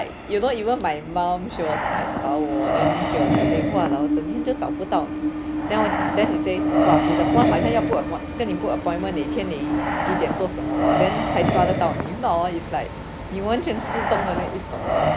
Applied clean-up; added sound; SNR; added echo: none; Breathing + Train; -2 dB; none.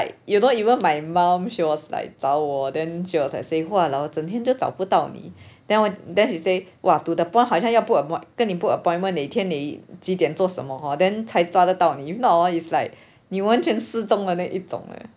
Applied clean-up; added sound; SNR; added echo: none; none; none; none.